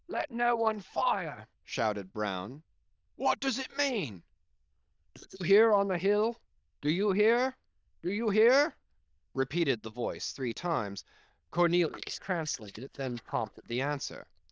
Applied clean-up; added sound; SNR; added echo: neural diffusion model UNIVERSE++.